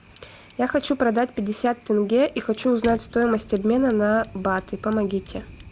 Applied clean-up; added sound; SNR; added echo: none; Fire; 19 dB; none.